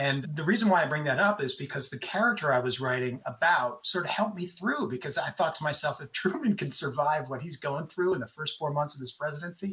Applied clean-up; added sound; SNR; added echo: none; none; none; none.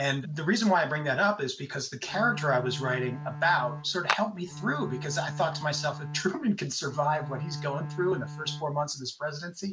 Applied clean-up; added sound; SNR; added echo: none; Clapping + Bowed string instrument; 8 dB; none.